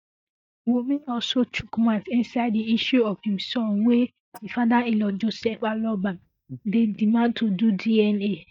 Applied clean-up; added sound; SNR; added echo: neural mask model DeepFilterNet 3.